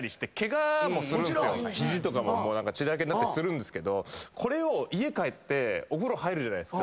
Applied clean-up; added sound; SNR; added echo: none; none; none; none.